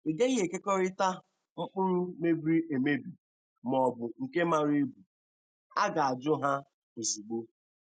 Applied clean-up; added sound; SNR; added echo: none; none; none; none.